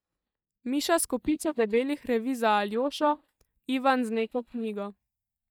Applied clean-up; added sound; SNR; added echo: neural mask model DeepFilterNet 3.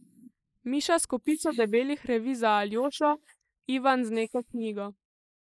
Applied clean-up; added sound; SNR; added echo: neural mask model Resemble Enhance denoiser.